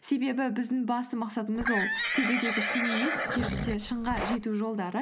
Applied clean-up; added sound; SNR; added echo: none; Livestock, farm animals, working animals; 1 dB; none.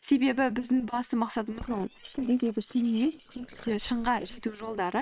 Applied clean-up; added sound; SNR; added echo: neural separator model SepFormer WHAM!.